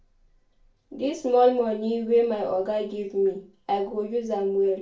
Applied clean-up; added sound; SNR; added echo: none; none; none; reverberation time 0.3 s.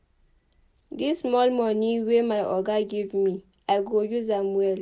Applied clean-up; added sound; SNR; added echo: none; none; none; none.